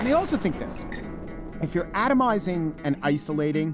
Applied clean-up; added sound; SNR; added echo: none; Explosion + Acoustic guitar; 10 dB; none.